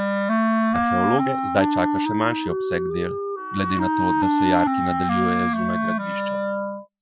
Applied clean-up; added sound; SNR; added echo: classical method Wiener filter.